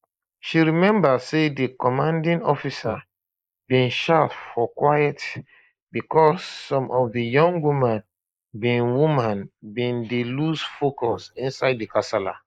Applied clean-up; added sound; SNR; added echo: neural mask model Resemble Enhance denoiser.